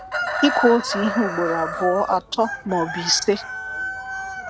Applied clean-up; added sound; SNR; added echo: none; Chicken, rooster; 5 dB; none.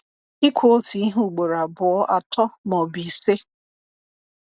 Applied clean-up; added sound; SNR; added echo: none; none; none; none.